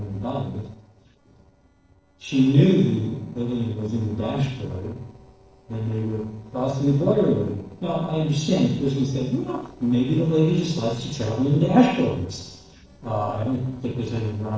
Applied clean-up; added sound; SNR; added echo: neural separator model SepFormer DNS4.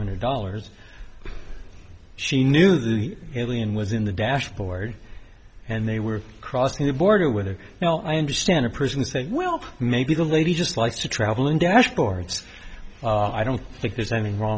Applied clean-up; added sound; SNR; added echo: none; none; none; none.